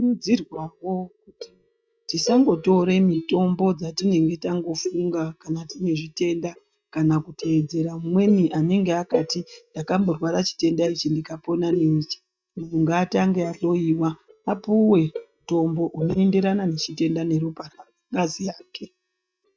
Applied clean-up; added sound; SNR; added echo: neural mask model DeepFilterNet 3.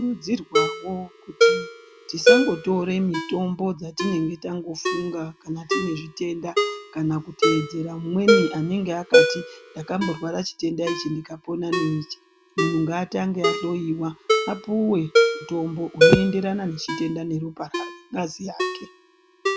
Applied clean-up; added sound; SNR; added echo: none; Ringtone; -1 dB; none.